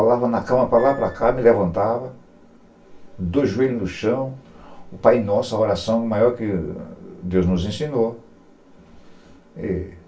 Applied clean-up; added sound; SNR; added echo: none; Squeak / Screech; 15 dB; reverberation time 0.2 s.